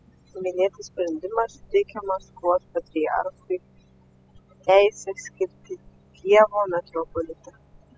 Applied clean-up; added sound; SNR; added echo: classical method spectral subtraction.